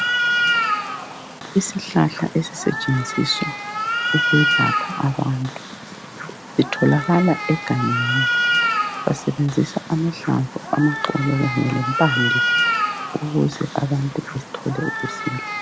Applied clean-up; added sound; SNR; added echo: none; Cat; 2 dB; none.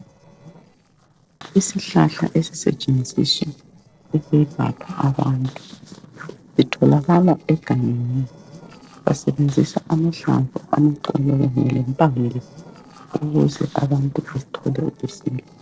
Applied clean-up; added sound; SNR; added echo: neural separator model SepFormer DNS4.